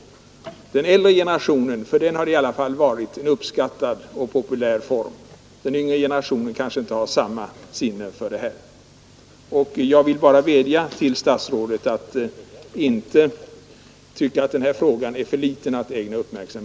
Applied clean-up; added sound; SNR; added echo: none; none; none; none.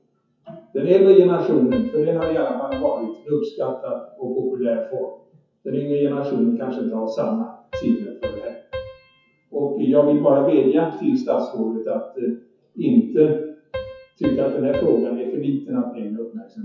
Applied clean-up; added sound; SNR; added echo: classical method WPE with log-MMSE.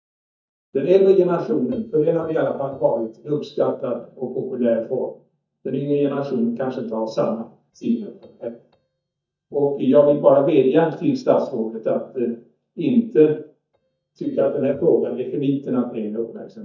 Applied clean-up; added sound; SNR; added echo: neural mask model DeepFilterNet 3.